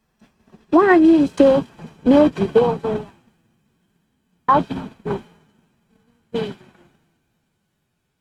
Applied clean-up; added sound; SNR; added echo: neural mask model RNNoise.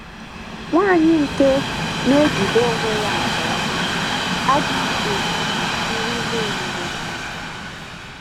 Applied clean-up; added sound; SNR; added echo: none; Train; 1 dB; none.